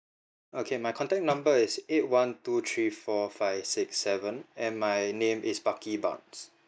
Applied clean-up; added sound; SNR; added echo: neural mask model DeepFilterNet 3.